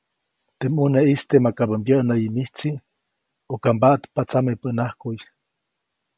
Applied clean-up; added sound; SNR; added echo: none; none; none; none.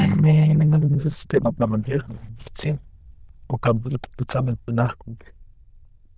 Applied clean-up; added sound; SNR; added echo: neural diffusion model UNIVERSE++.